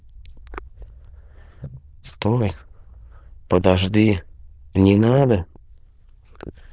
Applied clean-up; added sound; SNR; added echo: neural diffusion model UNIVERSE++.